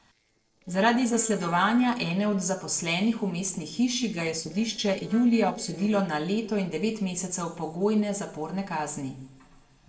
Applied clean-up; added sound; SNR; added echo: neural separator model SepFormer DNS4.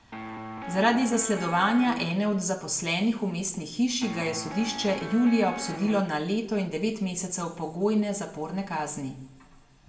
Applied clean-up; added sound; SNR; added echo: none; Guitar; 10 dB; reverberation time 0.6 s.